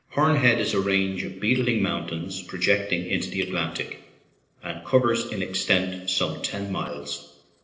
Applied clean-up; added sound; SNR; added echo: neural separator model SepFormer DNS4.